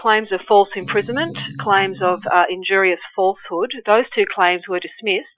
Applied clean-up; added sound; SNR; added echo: classical method Wiener filter.